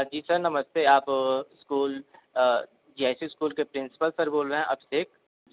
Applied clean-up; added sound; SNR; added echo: none; none; none; none.